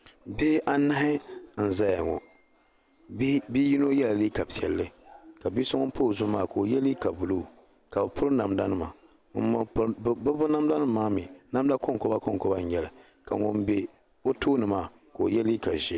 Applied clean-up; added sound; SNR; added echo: none; none; none; none.